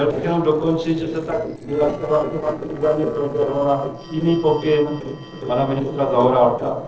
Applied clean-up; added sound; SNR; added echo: neural separator model SepFormer DNS4.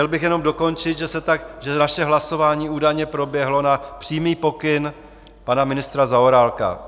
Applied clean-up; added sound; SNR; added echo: none; none; none; none.